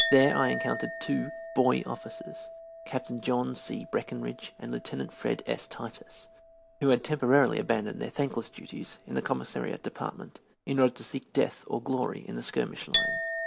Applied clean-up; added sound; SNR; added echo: none; Chink, clink; 8 dB; none.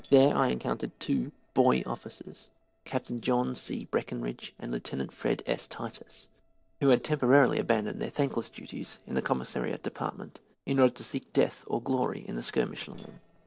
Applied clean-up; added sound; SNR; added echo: neural separator model SepFormer DNS4.